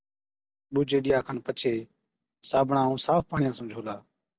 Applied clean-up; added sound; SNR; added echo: none; none; none; none.